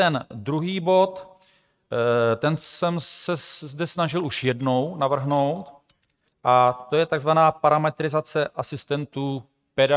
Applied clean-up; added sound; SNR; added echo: neural mask model RNNoise.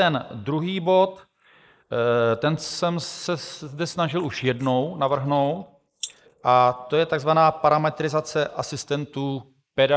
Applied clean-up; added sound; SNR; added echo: neural mask model Resemble Enhance denoiser.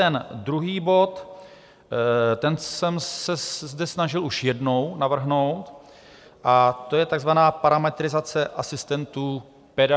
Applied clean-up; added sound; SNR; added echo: none; none; none; none.